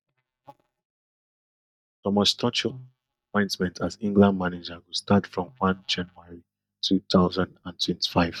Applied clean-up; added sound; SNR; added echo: neural mask model DeepFilterNet 3.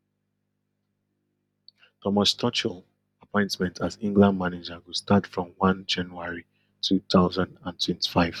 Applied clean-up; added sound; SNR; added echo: none; none; none; none.